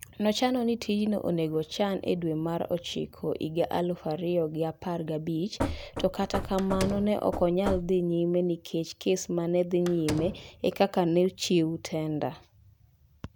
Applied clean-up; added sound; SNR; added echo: none; Knock / Wood + Slam; 8 dB; none.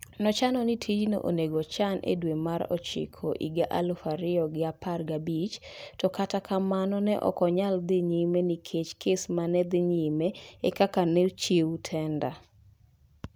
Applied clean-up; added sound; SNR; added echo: none; none; none; none.